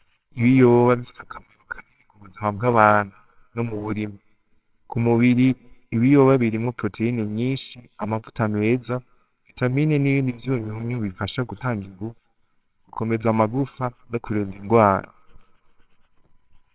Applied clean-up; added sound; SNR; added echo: neural separator model SepFormer WHAMR!.